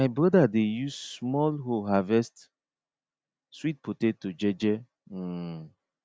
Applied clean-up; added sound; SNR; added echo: none; none; none; none.